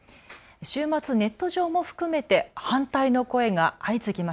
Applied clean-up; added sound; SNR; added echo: none; none; none; none.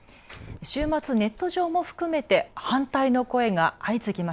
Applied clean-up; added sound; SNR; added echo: none; Fire; 20 dB; none.